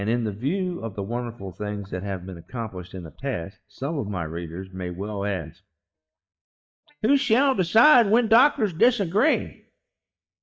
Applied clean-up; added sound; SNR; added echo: neural mask model DeepFilterNet 3.